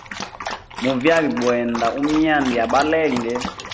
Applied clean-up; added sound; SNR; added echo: none; Dog; 10 dB; none.